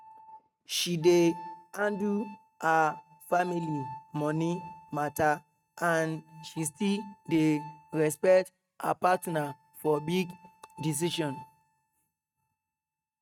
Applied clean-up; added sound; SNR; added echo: neural mask model RNNoise.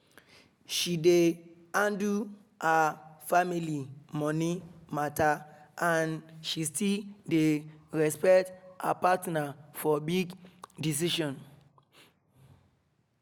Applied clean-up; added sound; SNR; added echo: none; none; none; none.